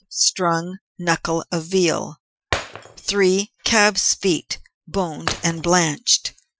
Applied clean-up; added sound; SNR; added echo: classical method Wiener filter.